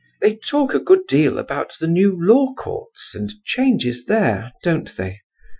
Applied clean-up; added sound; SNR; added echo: classical method Wiener filter.